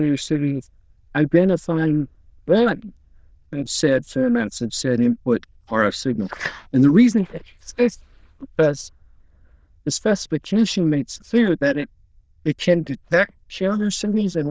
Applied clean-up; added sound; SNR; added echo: neural diffusion model UNIVERSE++.